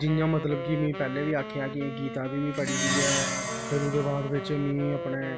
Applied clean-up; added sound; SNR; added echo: none; Plucked string instrument + Wind instrument, woodwind instrument; 4 dB; none.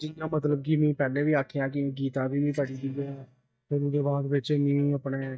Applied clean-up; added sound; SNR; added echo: neural mask model DeepFilterNet 3.